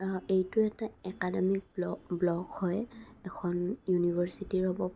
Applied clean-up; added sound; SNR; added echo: none; none; none; none.